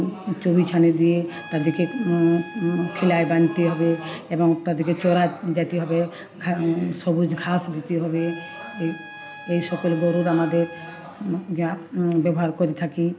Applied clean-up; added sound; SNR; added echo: none; Trumpet; 18 dB; none.